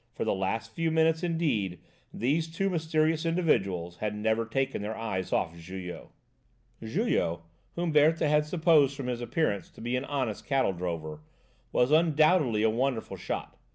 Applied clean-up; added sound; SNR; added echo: none; none; none; none.